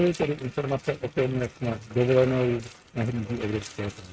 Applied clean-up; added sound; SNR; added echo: neural mask model RNNoise.